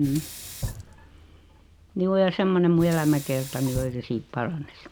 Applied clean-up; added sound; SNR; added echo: none; Sink (filling or washing); 14 dB; none.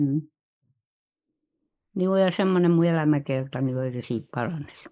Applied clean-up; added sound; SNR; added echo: neural mask model Resemble Enhance denoiser.